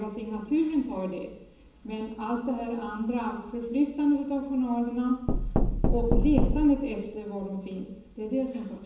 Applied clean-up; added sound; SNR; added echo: none; Knock; -3 dB; reverberation time 0.8 s.